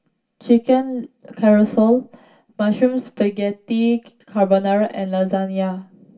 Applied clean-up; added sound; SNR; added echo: none; none; none; reverberation time 0.2 s.